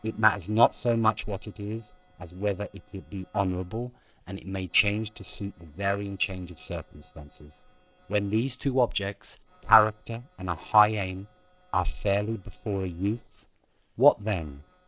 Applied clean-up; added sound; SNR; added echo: neural separator model SepFormer DNS4.